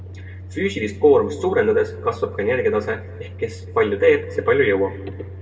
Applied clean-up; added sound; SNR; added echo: none; Microwave oven; 14 dB; reverberation time 1.4 s.